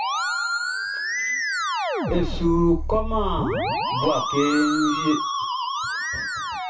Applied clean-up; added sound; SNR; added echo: none; Musical instrument; 0 dB; reverberation time 0.2 s.